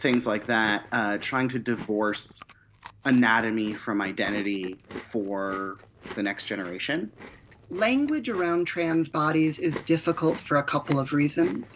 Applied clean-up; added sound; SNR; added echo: none; Chewing, mastication; 17 dB; none.